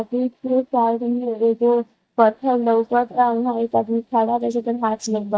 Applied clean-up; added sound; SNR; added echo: neural mask model DeepFilterNet 3.